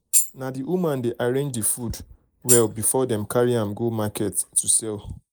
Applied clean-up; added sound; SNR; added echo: neural mask model Resemble Enhance denoiser.